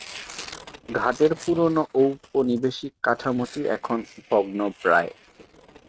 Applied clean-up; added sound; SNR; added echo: neural mask model RNNoise.